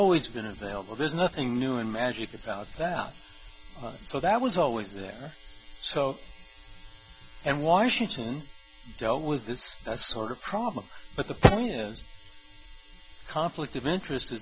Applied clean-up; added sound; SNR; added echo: none; none; none; none.